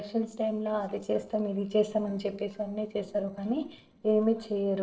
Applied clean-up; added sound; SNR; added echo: neural separator model SepFormer DNS4.